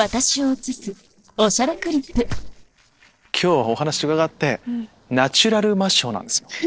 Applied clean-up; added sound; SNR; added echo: neural separator model SepFormer DNS4.